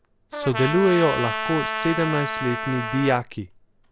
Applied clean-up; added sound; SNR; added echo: none; Trumpet; 5 dB; none.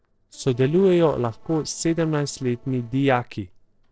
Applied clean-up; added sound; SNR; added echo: neural separator model SepFormer DNS4.